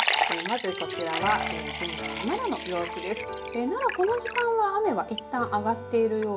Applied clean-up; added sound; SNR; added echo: none; Liquid; 4 dB; reverberation time 0.3 s.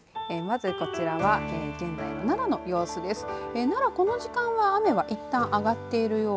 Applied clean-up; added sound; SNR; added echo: none; none; none; none.